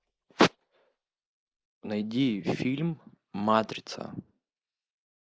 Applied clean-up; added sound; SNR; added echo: neural mask model Resemble Enhance denoiser.